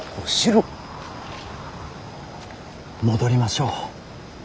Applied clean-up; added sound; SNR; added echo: none; none; none; none.